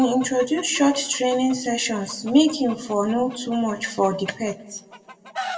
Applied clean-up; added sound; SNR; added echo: none; Chicken, rooster; 17 dB; reverberation time 1.3 s.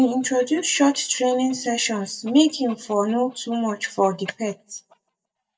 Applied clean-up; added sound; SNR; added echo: neural mask model DeepFilterNet 3.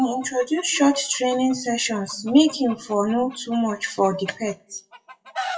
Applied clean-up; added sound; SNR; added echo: classical method WPE with log-MMSE.